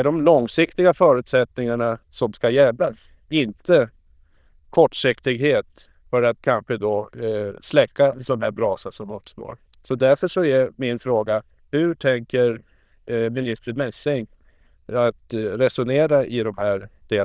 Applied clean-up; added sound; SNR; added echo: neural diffusion model UNIVERSE++.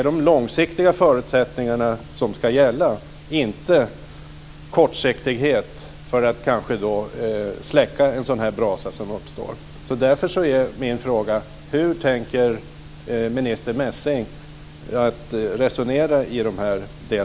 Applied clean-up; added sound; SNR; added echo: none; none; none; none.